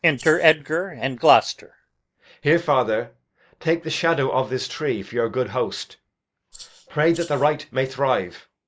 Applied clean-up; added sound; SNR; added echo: neural mask model Resemble Enhance denoiser.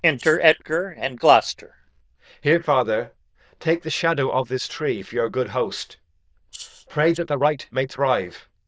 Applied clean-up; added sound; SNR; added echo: neural diffusion model UNIVERSE++.